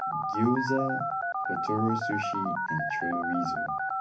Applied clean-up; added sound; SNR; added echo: none; Telephone; -2 dB; reverberation time 0.4 s.